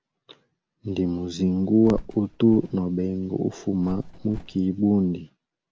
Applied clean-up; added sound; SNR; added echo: none; Bird; 17 dB; none.